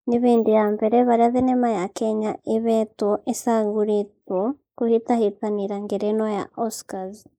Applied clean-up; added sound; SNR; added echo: neural mask model Resemble Enhance denoiser.